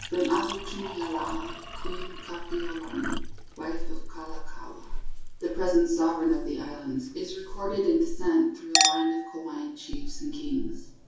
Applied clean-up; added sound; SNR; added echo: none; Chink, clink; 1 dB; reverberation time 0.6 s.